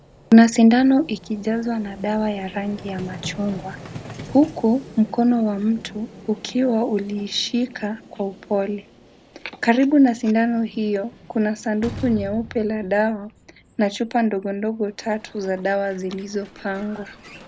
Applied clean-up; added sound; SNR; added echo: none; Vehicle + Slam; 19 dB; none.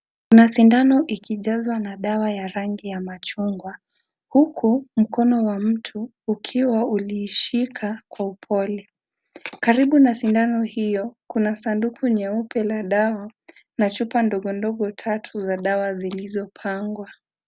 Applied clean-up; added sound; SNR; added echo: none; none; none; none.